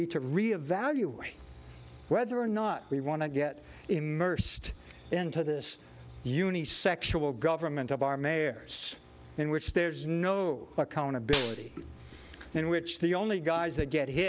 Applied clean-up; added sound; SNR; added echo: none; Gunshot, gunfire; 0 dB; none.